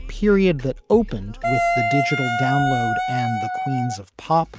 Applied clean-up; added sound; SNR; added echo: none; Wind instrument, woodwind instrument; 1 dB; none.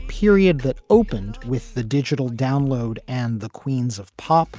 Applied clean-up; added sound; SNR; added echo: none; none; none; none.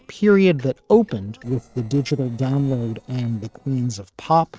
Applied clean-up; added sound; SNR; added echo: neural separator model SepFormer DNS4.